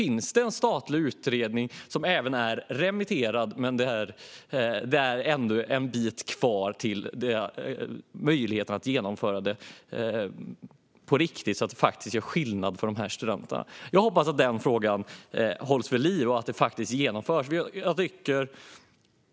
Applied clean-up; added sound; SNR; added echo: none; none; none; none.